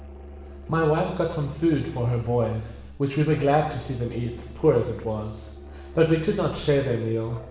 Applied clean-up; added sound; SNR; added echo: none; Musical instrument; 16 dB; reverberation time 0.9 s.